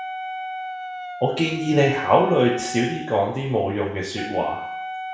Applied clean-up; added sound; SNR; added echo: none; Wind instrument, woodwind instrument; 10 dB; reverberation time 0.6 s.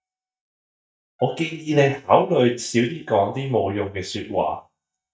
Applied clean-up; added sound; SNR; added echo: neural mask model DeepFilterNet 3.